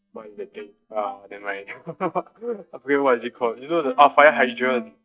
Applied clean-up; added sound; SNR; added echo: neural mask model DeepFilterNet 3.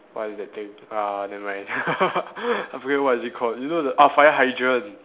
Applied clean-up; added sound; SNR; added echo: none; none; none; none.